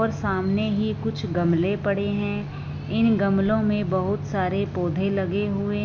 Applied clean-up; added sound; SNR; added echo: none; none; none; none.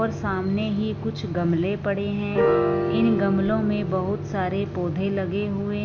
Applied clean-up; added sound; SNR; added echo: none; Piano; 5 dB; none.